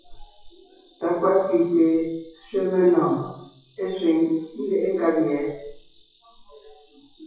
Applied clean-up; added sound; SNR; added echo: classical method WPE with log-MMSE.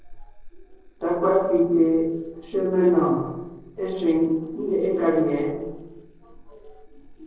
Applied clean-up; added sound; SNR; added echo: neural separator model SepFormer DNS4.